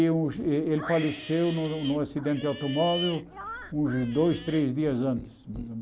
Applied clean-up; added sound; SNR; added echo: none; Livestock, farm animals, working animals; 14 dB; none.